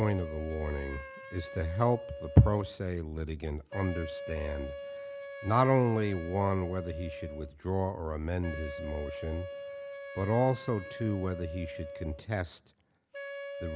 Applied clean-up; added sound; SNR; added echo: none; Wind instrument, woodwind instrument; 12 dB; none.